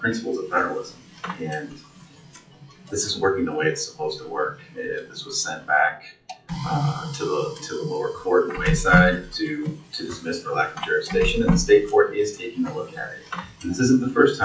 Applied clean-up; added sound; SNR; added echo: classical method WPE with log-MMSE.